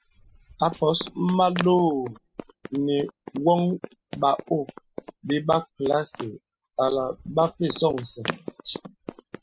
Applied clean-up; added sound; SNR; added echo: classical method spectral subtraction.